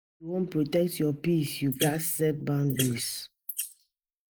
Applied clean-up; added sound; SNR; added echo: neural mask model Resemble Enhance denoiser.